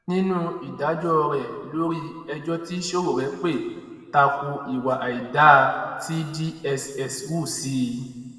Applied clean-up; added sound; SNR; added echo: none; none; none; reverberation time 1.6 s.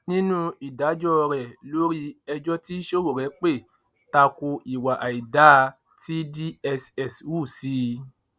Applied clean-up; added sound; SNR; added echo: none; none; none; none.